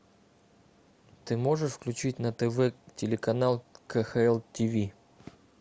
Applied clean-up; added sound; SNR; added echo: none; none; none; none.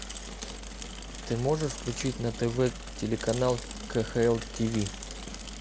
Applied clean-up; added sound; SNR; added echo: none; Mechanisms / Bicycle; 8 dB; none.